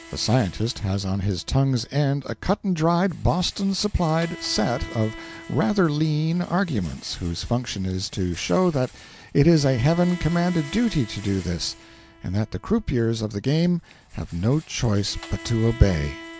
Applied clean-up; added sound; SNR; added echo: none; Bowed string instrument + Rattle; 20 dB; none.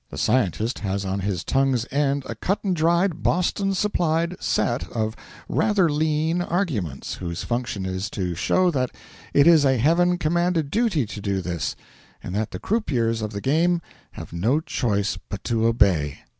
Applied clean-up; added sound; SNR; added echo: none; none; none; none.